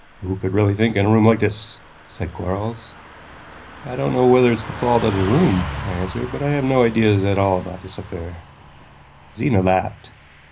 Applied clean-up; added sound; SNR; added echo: none; Car passing by / Truck; 15 dB; reverberation time 0.4 s.